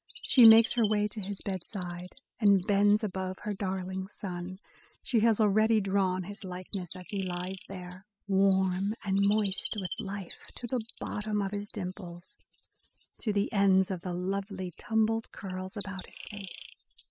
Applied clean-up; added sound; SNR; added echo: classical method spectral subtraction.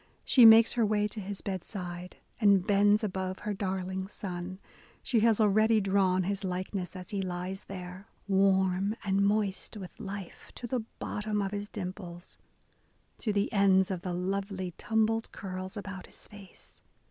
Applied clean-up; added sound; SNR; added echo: none; none; none; none.